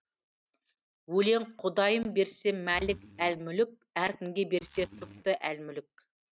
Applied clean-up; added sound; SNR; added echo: neural mask model RNNoise.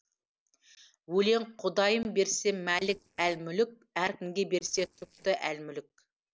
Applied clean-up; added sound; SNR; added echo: neural separator model SepFormer DNS4.